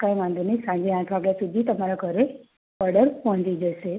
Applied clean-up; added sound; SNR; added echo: none; none; none; none.